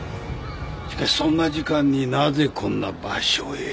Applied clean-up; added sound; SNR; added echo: none; none; none; none.